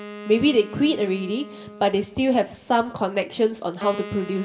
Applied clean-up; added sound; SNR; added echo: none; Wind instrument, woodwind instrument; 16 dB; reverberation time 0.7 s.